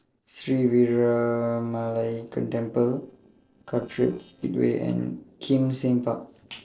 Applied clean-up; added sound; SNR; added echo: neural separator model SepFormer DNS4.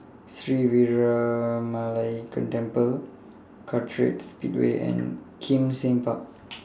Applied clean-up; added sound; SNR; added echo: none; none; none; none.